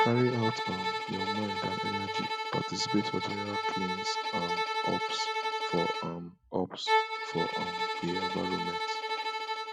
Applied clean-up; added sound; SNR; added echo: none; Bowed string instrument; -2 dB; none.